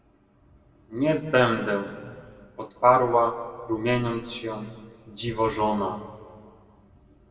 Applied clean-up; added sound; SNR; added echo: none; none; none; reverberation time 1.7 s.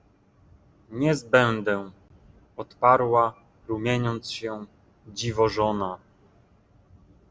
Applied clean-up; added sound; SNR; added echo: none; none; none; none.